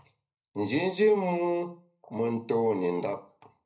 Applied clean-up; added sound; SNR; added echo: none; none; none; reverberation time 0.3 s.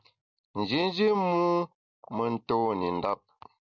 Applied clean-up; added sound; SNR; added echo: none; none; none; none.